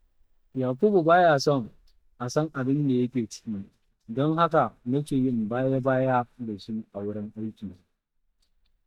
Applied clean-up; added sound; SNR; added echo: neural mask model DeepFilterNet 3.